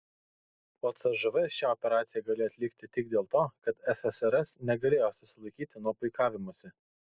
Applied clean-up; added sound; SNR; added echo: none; none; none; none.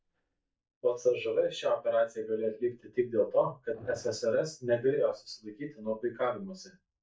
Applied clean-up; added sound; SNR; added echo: neural mask model DeepFilterNet 3.